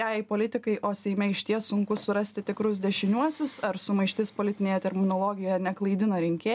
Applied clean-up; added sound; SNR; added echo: none; none; none; none.